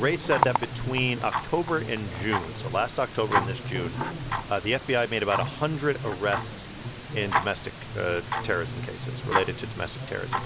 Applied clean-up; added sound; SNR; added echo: none; Tick-tock; 2 dB; none.